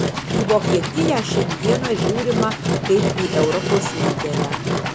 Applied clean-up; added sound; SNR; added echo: none; Engine; -1 dB; none.